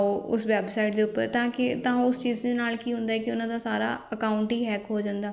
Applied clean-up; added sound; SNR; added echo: none; none; none; none.